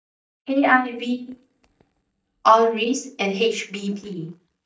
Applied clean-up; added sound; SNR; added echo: neural mask model DeepFilterNet 3.